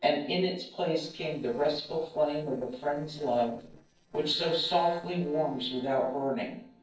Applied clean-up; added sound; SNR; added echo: neural separator model SepFormer DNS4.